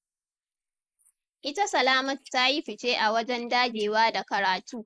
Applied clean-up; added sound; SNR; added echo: neural mask model Resemble Enhance denoiser.